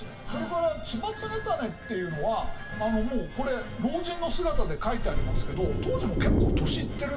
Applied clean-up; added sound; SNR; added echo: none; Thunder; -1 dB; reverberation time 0.2 s.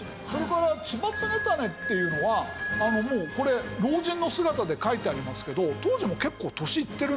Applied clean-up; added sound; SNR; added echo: none; none; none; none.